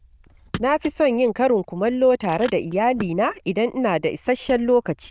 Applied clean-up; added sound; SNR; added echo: neural diffusion model UNIVERSE++.